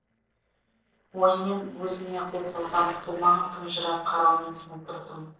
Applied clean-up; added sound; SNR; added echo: neural separator model SepFormer DNS4.